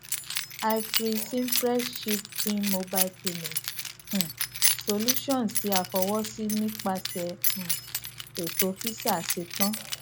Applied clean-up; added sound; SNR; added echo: none; Keys jangling; 0 dB; none.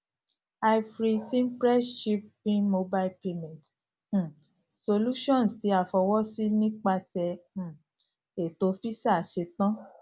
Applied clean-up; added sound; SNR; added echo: none; none; none; none.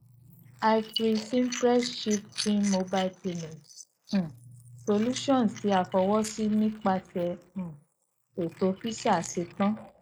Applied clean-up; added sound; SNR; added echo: neural mask model Resemble Enhance denoiser.